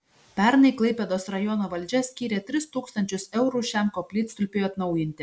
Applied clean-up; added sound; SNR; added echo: none; none; none; none.